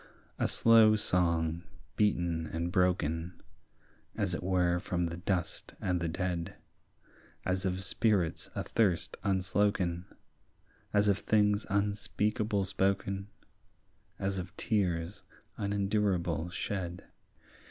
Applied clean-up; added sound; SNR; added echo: none; none; none; none.